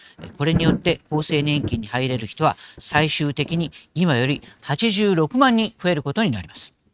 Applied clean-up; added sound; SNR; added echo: neural mask model RNNoise.